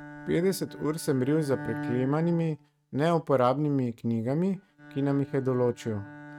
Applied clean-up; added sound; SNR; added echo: neural mask model RNNoise.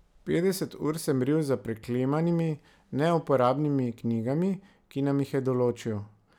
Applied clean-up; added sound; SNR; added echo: none; none; none; none.